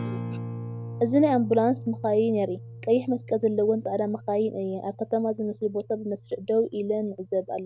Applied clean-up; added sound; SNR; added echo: none; Acoustic guitar; 13 dB; none.